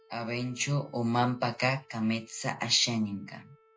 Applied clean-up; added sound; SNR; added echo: classical method log-MMSE.